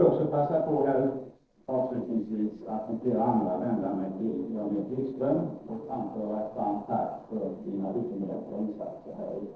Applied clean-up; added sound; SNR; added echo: neural separator model SepFormer DNS4.